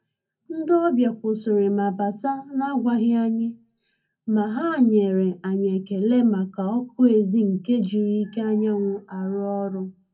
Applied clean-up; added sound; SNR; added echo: none; none; none; reverberation time 0.3 s.